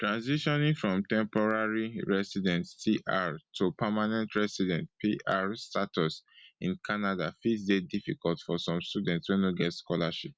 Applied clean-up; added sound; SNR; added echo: none; none; none; none.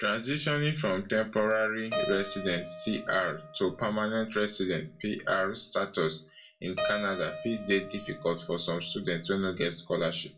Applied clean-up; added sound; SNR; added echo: none; Keyboard (musical); 11 dB; reverberation time 0.2 s.